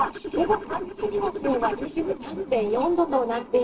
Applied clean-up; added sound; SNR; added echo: neural separator model SepFormer DNS4.